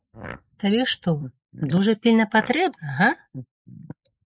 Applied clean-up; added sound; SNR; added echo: neural mask model Resemble Enhance denoiser.